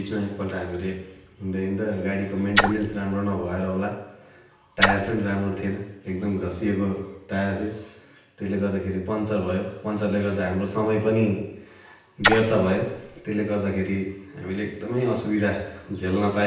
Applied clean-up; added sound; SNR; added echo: none; Splash, splatter; 1 dB; reverberation time 0.9 s.